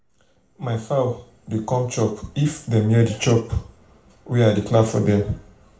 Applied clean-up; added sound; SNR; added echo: none; none; none; reverberation time 0.4 s.